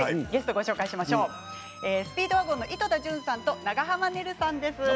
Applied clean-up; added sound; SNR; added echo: none; Squeak; 19 dB; none.